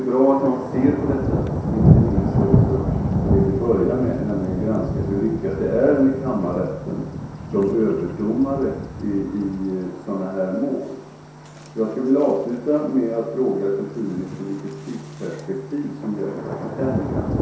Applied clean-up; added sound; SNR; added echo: none; Thunder; 2 dB; reverberation time 0.7 s.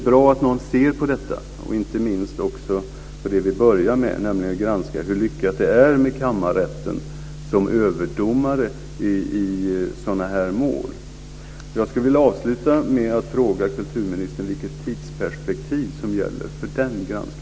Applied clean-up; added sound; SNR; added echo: none; none; none; none.